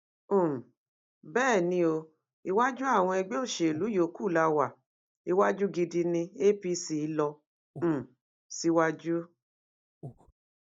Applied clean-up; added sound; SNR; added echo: neural mask model DeepFilterNet 3.